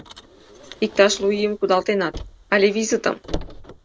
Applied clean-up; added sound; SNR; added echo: none; Car; 14 dB; none.